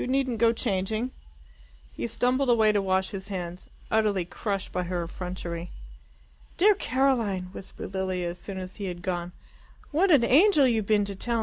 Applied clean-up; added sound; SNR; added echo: none; none; none; none.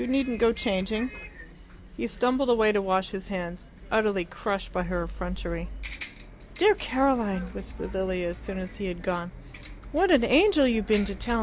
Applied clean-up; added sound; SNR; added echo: none; Bus; 16 dB; none.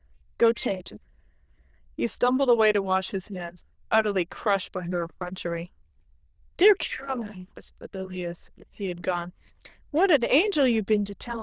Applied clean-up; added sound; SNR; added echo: neural diffusion model UNIVERSE++.